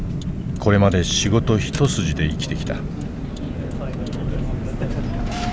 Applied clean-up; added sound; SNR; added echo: none; Car; 2 dB; none.